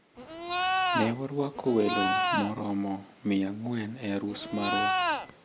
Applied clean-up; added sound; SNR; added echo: none; Livestock, farm animals, working animals; -2 dB; none.